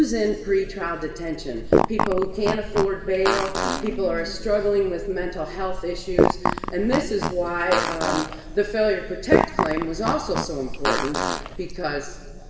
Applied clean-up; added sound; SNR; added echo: none; Fart; 0 dB; reverberation time 2.2 s.